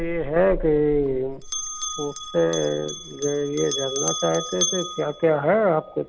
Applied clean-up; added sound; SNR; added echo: none; Bell; 8 dB; none.